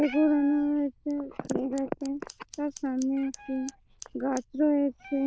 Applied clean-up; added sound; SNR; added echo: neural diffusion model UNIVERSE++.